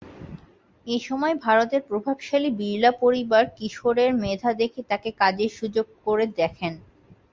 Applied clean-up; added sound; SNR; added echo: none; none; none; none.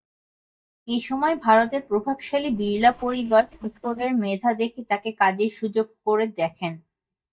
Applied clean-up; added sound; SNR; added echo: neural mask model DeepFilterNet 3.